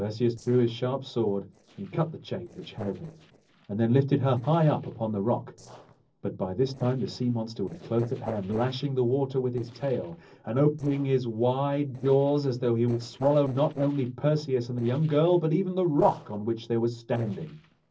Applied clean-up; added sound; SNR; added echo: neural separator model SepFormer DNS4.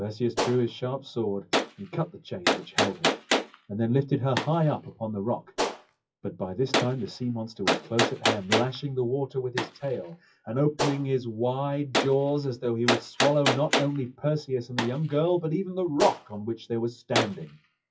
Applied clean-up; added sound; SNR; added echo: classical method WPE with log-MMSE.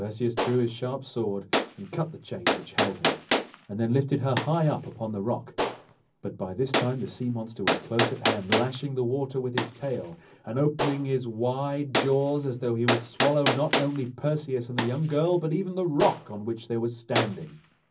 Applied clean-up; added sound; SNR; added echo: none; Gunshot, gunfire; 3 dB; reverberation time 0.4 s.